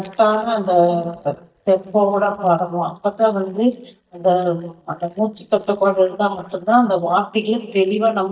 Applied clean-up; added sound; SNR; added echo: neural mask model DeepFilterNet 3.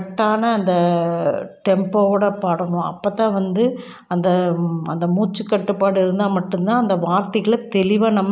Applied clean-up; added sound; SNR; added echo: none; none; none; none.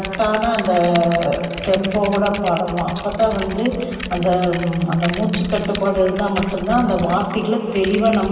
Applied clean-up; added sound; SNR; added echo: none; Typing; 13 dB; reverberation time 2.5 s.